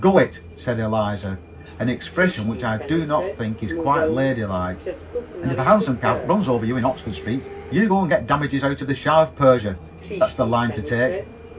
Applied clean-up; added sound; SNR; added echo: none; Subway, metro, underground; 11 dB; reverberation time 0.4 s.